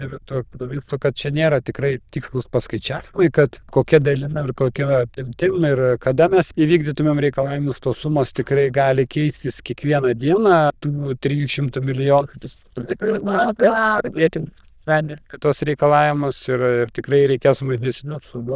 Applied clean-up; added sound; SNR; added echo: neural diffusion model UNIVERSE++.